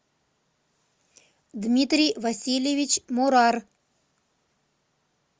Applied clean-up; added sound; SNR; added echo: none; none; none; none.